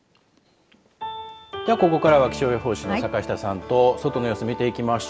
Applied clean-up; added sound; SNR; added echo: none; none; none; none.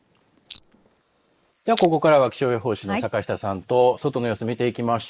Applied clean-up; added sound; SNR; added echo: neural mask model Resemble Enhance denoiser.